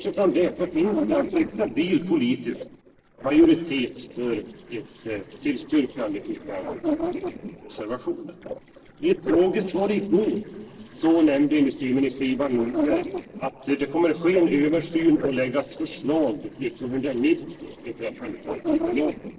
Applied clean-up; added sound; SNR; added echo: neural separator model SepFormer DNS4.